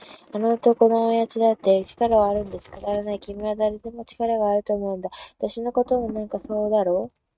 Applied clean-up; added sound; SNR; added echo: neural mask model RNNoise.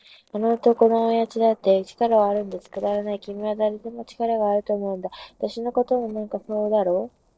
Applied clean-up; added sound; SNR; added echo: neural separator model SepFormer DNS4.